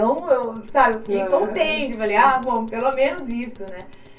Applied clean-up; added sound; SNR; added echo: none; Tick-tock; 17 dB; reverberation time 0.2 s.